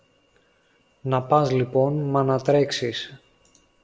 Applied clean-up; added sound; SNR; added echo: none; none; none; none.